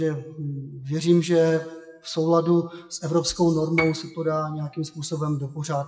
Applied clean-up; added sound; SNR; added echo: classical method WPE with log-MMSE.